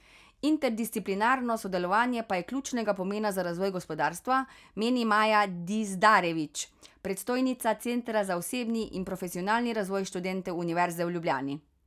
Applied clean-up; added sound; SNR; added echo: none; none; none; none.